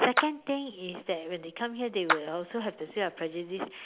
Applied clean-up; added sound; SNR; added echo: none; Clapping; 3 dB; none.